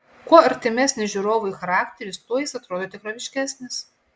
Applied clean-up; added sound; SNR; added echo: none; none; none; none.